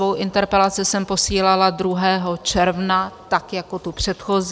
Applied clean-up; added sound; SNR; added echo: none; none; none; none.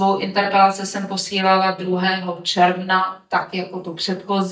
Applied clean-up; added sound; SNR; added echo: neural mask model DeepFilterNet 3.